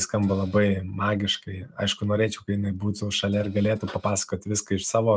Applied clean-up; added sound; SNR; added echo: neural mask model RNNoise.